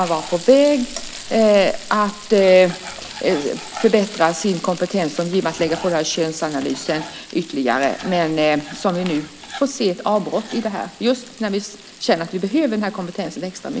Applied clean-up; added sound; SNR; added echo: none; Frying (food); 16 dB; none.